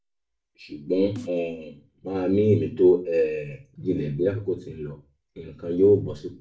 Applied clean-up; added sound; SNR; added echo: none; Snare drum; 18 dB; reverberation time 0.3 s.